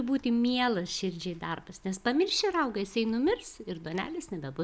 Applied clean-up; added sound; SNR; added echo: none; none; none; none.